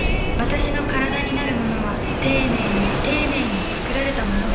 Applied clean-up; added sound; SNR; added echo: none; Waves, surf; -1 dB; reverberation time 0.9 s.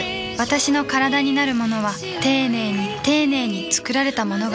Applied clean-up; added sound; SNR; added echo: none; none; none; none.